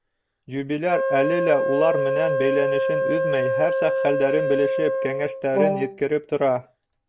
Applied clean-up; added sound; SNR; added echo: none; Wind instrument, woodwind instrument + Wind instrument, woodwind instrument; 0 dB; none.